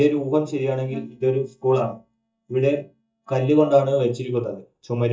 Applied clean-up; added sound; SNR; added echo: neural mask model DeepFilterNet 3.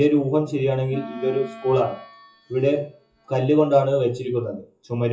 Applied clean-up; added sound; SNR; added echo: classical method WPE with log-MMSE.